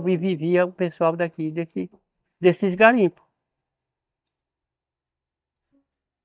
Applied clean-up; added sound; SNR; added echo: neural mask model DeepFilterNet 3.